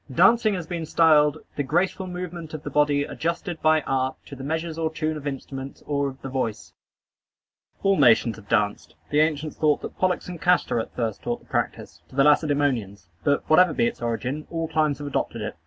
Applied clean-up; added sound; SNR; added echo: none; none; none; none.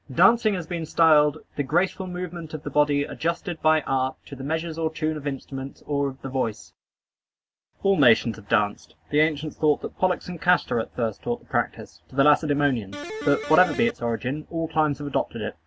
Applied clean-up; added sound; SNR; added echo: none; Electric guitar; 8 dB; none.